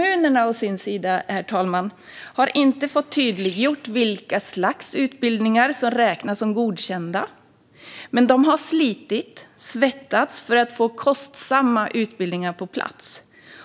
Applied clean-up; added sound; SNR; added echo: none; Bird; 20 dB; none.